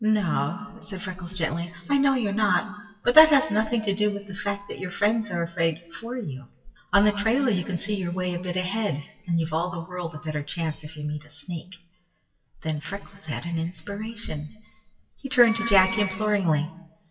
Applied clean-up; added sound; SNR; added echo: classical method WPE with log-MMSE.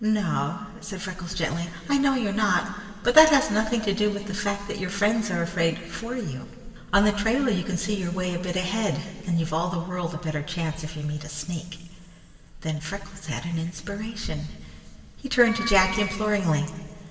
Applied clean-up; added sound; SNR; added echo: none; Wind instrument, woodwind instrument; 10 dB; reverberation time 2.8 s.